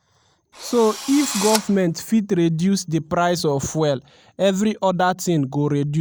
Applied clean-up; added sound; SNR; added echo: none; Drill; 9 dB; none.